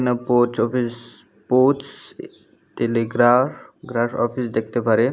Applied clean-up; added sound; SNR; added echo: none; none; none; none.